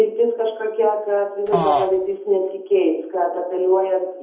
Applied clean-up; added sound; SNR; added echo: none; Fart; 2 dB; reverberation time 0.7 s.